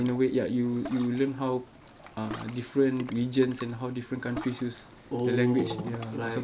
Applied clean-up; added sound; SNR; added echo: none; Ocean; 15 dB; none.